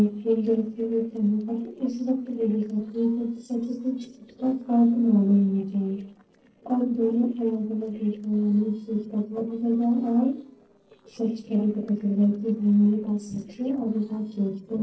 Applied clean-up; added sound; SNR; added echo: neural separator model SepFormer DNS4.